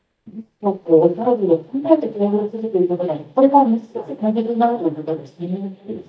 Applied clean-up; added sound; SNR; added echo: neural mask model DeepFilterNet 3.